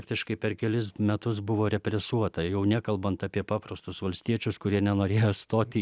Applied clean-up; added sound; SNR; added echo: none; none; none; none.